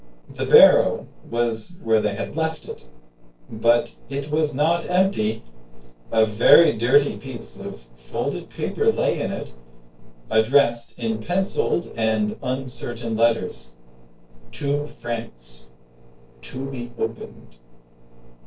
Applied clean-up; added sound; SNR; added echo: neural separator model SepFormer DNS4.